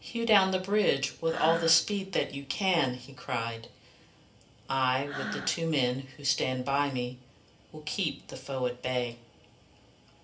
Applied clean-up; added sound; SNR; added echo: none; Breathing; 11 dB; reverberation time 0.3 s.